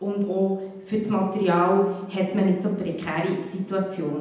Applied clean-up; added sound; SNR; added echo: none; none; none; reverberation time 0.9 s.